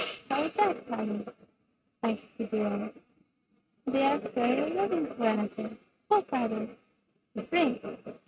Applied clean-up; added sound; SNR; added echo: neural mask model RNNoise.